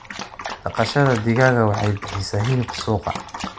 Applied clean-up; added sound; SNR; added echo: none; Dog; 11 dB; none.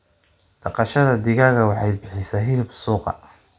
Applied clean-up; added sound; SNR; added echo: none; none; none; none.